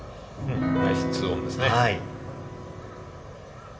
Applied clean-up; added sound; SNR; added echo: none; Piano; 0 dB; reverberation time 2.6 s.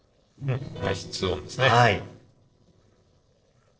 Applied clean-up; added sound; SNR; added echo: neural separator model SepFormer DNS4.